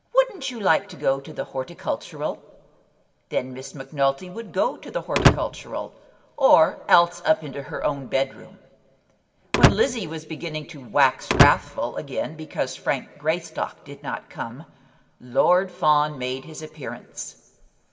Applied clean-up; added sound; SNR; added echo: none; Slam / Wood; -1 dB; reverberation time 0.9 s.